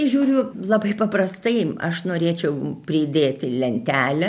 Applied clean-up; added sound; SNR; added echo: none; none; none; none.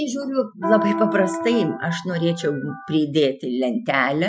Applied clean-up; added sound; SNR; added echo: classical method Wiener filter.